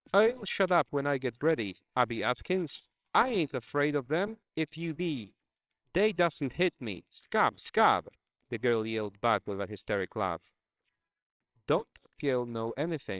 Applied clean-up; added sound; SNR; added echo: neural separator model SepFormer WHAMR!.